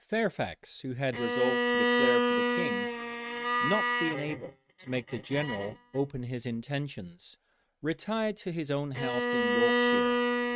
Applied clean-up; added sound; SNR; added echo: neural mask model RNNoise.